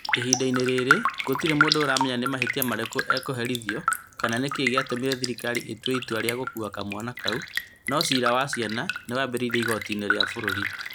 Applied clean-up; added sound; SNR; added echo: none; Raindrop; 1 dB; none.